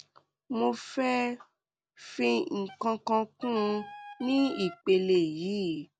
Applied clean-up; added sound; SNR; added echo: none; Wind instrument, woodwind instrument; 17 dB; none.